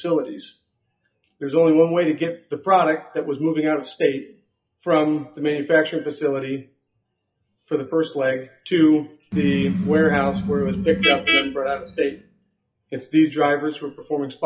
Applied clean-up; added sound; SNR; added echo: classical method WPE with log-MMSE.